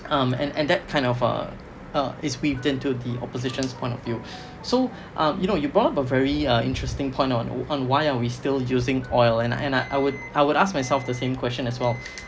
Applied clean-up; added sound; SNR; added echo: none; Microwave oven + Piano; 20 dB; none.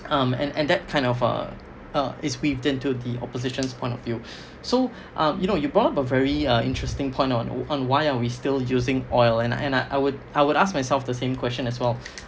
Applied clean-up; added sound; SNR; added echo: none; none; none; none.